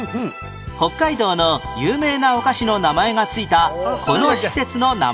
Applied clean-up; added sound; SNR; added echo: none; none; none; none.